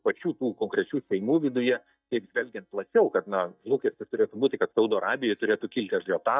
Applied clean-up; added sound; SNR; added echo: neural mask model DeepFilterNet 3.